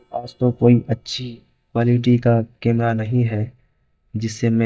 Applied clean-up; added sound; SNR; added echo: neural mask model DeepFilterNet 3.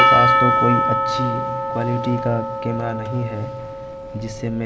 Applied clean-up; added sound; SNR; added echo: none; Percussion; -4 dB; none.